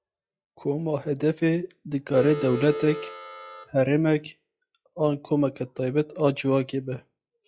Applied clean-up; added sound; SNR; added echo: classical method log-MMSE.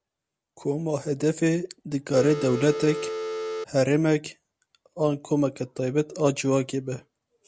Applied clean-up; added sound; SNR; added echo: none; Telephone; 5 dB; none.